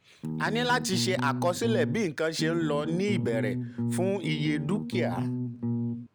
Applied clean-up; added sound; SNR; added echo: none; Bass guitar; 2 dB; none.